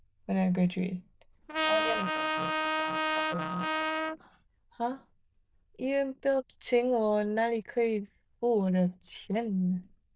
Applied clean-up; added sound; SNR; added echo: neural diffusion model UNIVERSE++.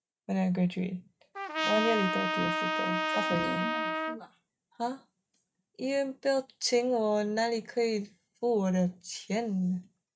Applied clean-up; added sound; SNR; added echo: neural mask model RNNoise.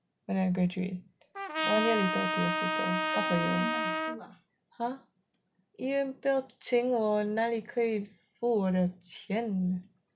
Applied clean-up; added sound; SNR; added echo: none; Trumpet; 0 dB; none.